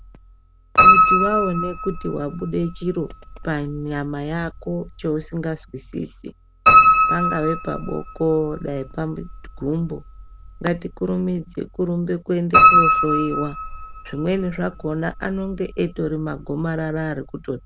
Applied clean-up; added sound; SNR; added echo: none; Piano; -3 dB; none.